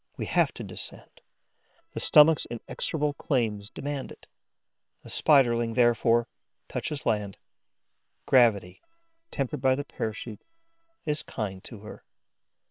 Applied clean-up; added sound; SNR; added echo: neural separator model SepFormer WHAM!.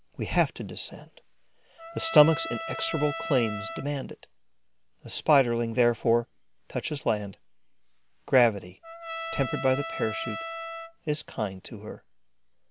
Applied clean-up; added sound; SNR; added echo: none; Trumpet; 9 dB; none.